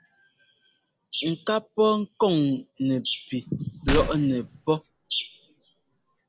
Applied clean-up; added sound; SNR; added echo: none; Gunshot, gunfire; 6 dB; none.